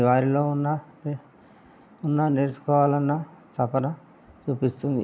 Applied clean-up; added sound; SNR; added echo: none; none; none; none.